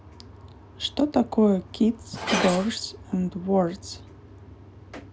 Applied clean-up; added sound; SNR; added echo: none; Glass; 11 dB; none.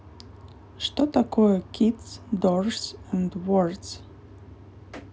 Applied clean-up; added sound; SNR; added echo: none; none; none; none.